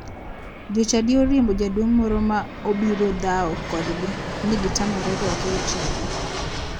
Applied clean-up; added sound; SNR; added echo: none; Fixed-wing aircraft, airplane; 5 dB; none.